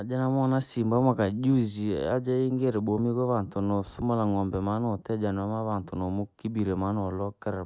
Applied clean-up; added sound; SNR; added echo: none; none; none; none.